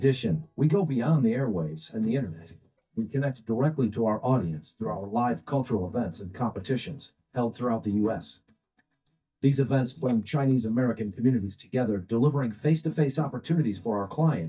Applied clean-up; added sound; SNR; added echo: neural mask model DeepFilterNet 3.